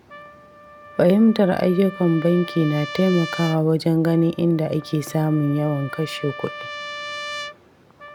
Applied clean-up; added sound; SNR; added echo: none; Trumpet; 14 dB; none.